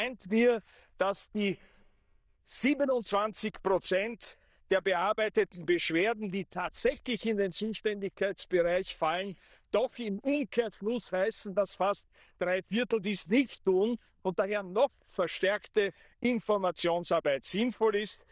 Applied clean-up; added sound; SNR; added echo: neural diffusion model UNIVERSE++.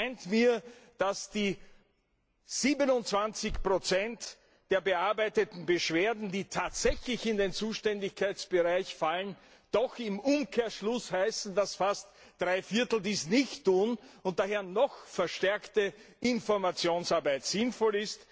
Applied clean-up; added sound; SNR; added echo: none; none; none; none.